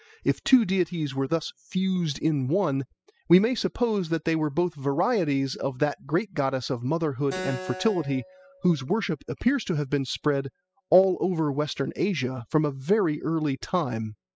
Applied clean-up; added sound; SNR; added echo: classical method spectral subtraction.